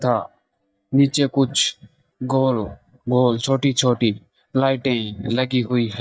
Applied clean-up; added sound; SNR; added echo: neural mask model DeepFilterNet 3.